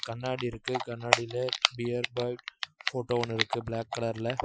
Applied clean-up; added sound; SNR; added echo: classical method Wiener filter.